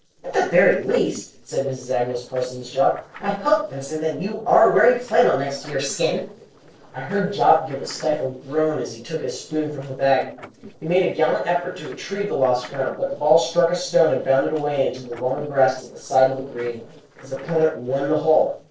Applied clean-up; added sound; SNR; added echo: neural separator model SepFormer DNS4.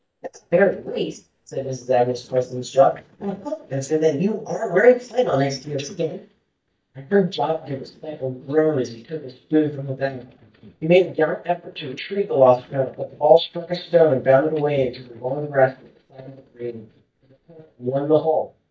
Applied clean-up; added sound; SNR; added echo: neural mask model DeepFilterNet 3.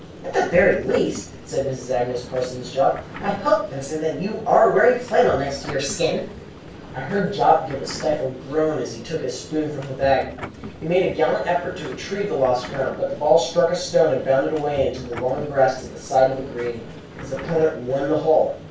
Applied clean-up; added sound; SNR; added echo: none; Subway, metro, underground; 15 dB; reverberation time 0.3 s.